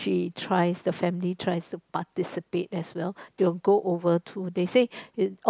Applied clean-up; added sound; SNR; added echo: none; none; none; none.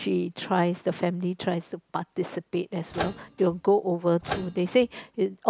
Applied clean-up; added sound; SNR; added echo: none; Microwave oven; 11 dB; none.